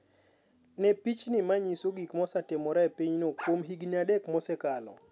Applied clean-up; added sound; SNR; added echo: none; Bark; 15 dB; none.